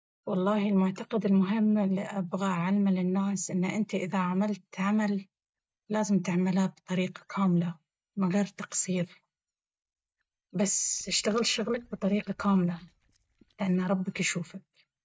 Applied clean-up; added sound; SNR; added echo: neural mask model DeepFilterNet 3.